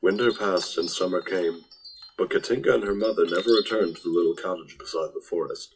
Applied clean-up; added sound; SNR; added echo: classical method WPE with log-MMSE.